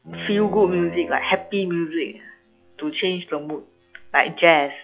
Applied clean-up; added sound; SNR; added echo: classical method log-MMSE.